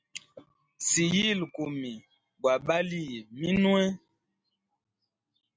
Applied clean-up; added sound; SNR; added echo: none; none; none; none.